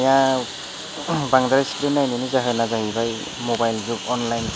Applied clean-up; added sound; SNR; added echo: none; Engine; 11 dB; none.